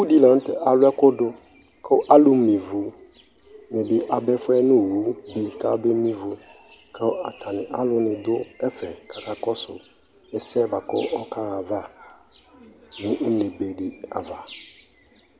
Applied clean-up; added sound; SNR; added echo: none; none; none; none.